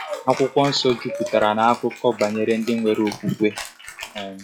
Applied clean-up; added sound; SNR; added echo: classical method log-MMSE.